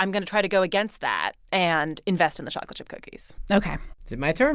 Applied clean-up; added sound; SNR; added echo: none; none; none; none.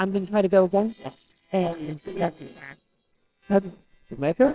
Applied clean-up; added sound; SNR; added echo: neural separator model SepFormer WHAMR!.